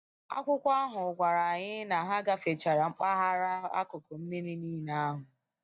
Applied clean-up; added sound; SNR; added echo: neural mask model DeepFilterNet 3.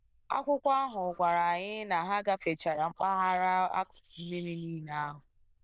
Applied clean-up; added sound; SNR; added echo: neural diffusion model UNIVERSE++.